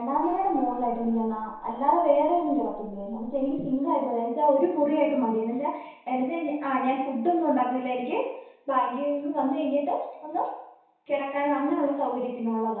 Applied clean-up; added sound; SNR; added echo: none; Gong; 19 dB; reverberation time 0.7 s.